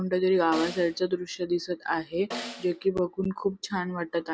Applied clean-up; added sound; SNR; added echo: none; Snare drum; 13 dB; none.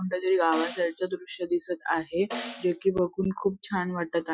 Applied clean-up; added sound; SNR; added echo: classical method Wiener filter.